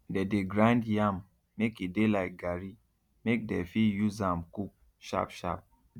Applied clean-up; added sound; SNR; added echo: none; none; none; none.